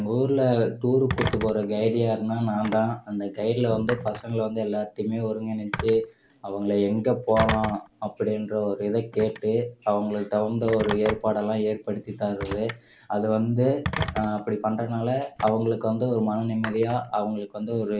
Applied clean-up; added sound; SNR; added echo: none; Telephone; 12 dB; none.